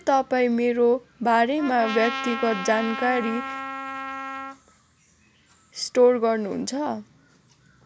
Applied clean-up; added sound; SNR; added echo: none; Trumpet; 8 dB; none.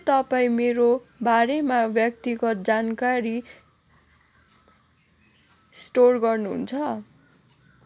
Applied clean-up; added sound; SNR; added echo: none; none; none; none.